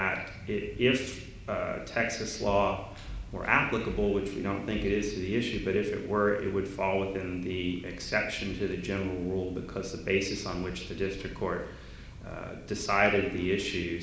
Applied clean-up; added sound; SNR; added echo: none; none; none; none.